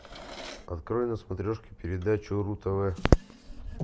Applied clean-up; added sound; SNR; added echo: none; Drawer open or close; 17 dB; none.